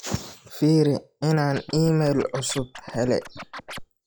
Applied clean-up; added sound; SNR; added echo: classical method log-MMSE.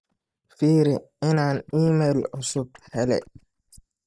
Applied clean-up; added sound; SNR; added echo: neural mask model DeepFilterNet 3.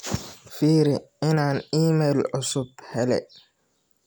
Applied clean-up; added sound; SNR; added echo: none; none; none; none.